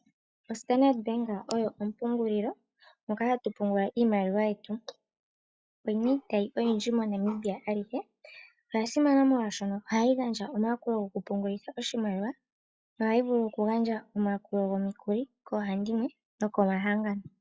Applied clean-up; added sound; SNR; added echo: classical method log-MMSE.